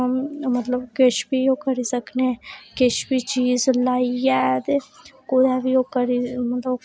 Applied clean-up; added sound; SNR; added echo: none; none; none; none.